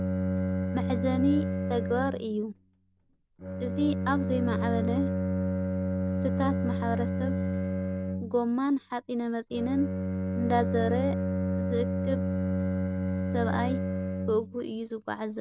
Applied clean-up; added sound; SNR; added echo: none; Bowed string instrument; -2 dB; none.